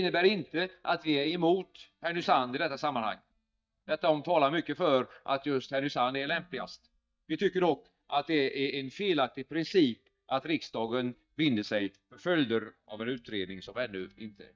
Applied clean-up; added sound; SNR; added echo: neural mask model DeepFilterNet 3.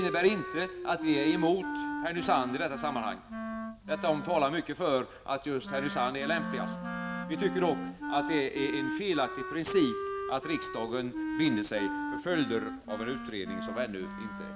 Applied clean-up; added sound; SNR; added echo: none; Wind instrument, woodwind instrument + Wind instrument, woodwind instrument; 5 dB; none.